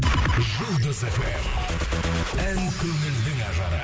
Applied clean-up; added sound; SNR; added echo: none; none; none; none.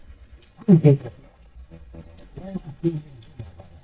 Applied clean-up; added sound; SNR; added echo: neural mask model DeepFilterNet 3.